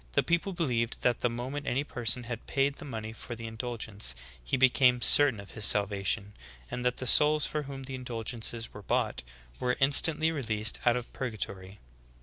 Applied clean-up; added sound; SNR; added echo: none; none; none; none.